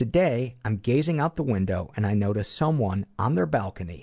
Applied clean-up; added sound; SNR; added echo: none; none; none; none.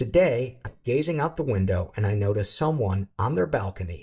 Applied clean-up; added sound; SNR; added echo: neural mask model DeepFilterNet 3.